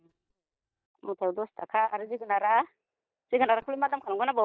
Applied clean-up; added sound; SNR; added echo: neural mask model DeepFilterNet 3.